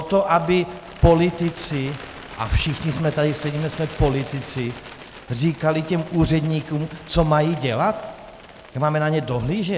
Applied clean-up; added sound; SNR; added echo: none; Bird; 18 dB; none.